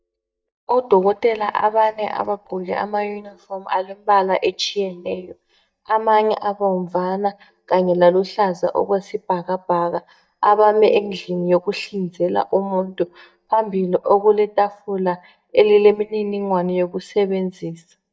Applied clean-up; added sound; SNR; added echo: neural mask model DeepFilterNet 3.